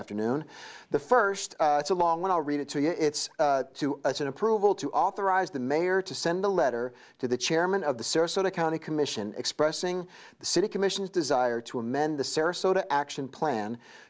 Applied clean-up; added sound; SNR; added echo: none; none; none; none.